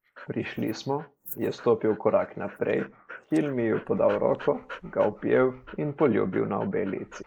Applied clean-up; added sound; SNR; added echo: neural mask model Resemble Enhance denoiser.